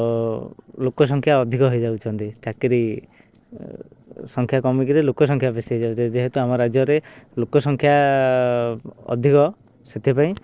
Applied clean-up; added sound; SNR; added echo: neural separator model SepFormer DNS4.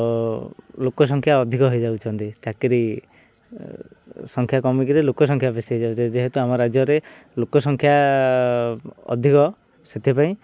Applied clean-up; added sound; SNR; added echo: none; none; none; none.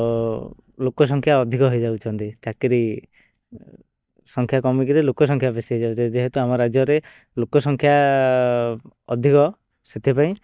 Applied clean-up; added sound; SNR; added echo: neural mask model DeepFilterNet 3.